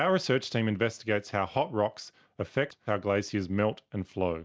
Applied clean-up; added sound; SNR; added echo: none; none; none; none.